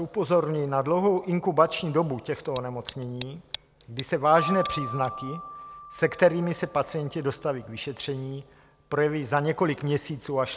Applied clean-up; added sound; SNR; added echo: none; Tick + Marimba, xylophone; 13 dB; none.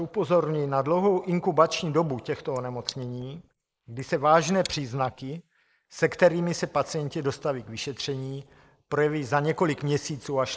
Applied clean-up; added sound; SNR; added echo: neural mask model Resemble Enhance denoiser.